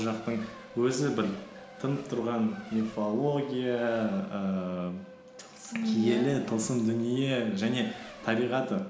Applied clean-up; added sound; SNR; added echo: none; Race car, auto racing; 19 dB; none.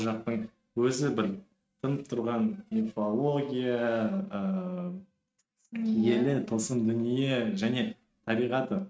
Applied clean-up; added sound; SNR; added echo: neural mask model RNNoise.